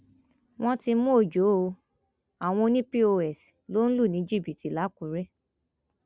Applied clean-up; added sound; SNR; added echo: none; none; none; none.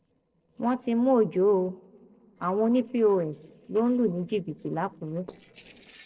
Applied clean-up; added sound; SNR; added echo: neural separator model SepFormer DNS4.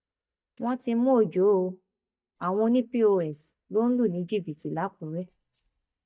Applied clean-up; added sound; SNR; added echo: neural mask model DeepFilterNet 3.